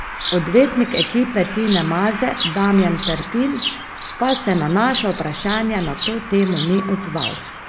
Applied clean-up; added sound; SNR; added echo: none; Bird vocalization, bird call, bird song; 6 dB; none.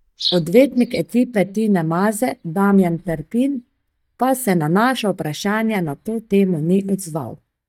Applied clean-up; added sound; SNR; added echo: neural mask model DeepFilterNet 3.